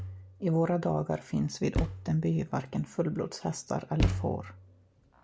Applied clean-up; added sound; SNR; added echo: none; Thump, thud; 6 dB; none.